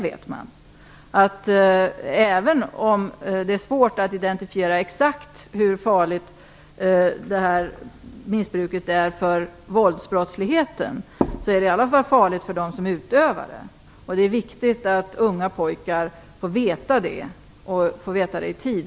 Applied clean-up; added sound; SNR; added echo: none; none; none; none.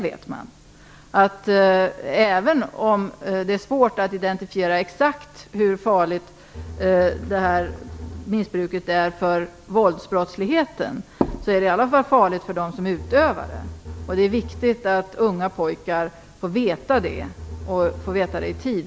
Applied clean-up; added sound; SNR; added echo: none; Bowed string instrument; 13 dB; none.